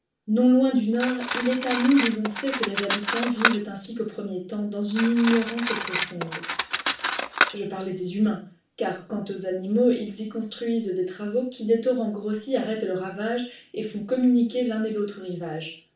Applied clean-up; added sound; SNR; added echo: none; Cutlery, silverware; 4 dB; reverberation time 0.4 s.